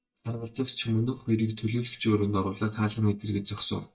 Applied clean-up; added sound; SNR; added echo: neural mask model DeepFilterNet 3.